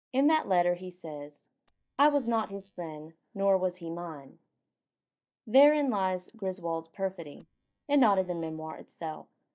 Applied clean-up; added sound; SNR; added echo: neural mask model DeepFilterNet 3.